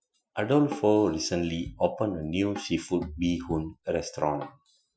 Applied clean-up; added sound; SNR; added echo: classical method Wiener filter.